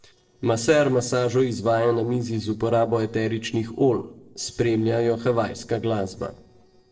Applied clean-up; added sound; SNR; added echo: neural separator model SepFormer DNS4.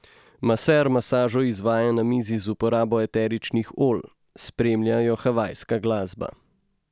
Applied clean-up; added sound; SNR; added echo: none; none; none; none.